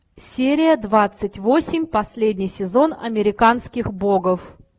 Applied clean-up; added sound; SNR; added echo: none; none; none; none.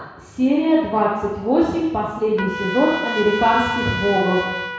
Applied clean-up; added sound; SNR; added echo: none; Trumpet; 9 dB; reverberation time 1.1 s.